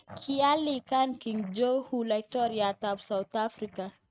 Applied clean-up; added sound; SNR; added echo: neural mask model RNNoise.